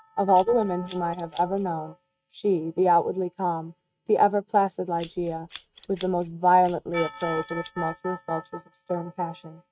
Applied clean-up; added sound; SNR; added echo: neural mask model RNNoise.